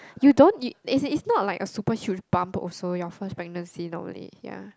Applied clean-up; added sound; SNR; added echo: none; none; none; none.